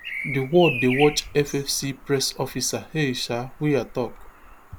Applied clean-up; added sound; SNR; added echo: none; Bird vocalization, bird call, bird song; 11 dB; none.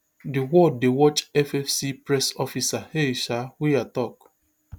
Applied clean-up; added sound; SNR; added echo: none; none; none; none.